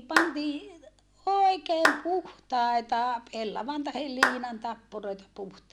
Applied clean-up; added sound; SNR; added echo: none; Clapping; 2 dB; none.